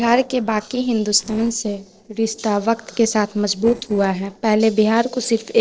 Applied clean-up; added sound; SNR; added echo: neural separator model SepFormer DNS4.